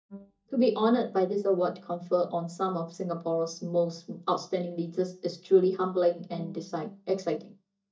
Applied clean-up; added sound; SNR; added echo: neural mask model DeepFilterNet 3.